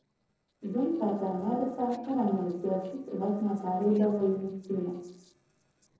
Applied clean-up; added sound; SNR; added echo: neural separator model SepFormer DNS4.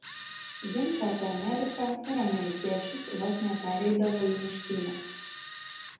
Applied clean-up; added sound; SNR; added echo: none; Camera; 5 dB; reverberation time 0.8 s.